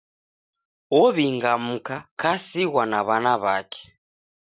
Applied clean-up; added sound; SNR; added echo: none; none; none; none.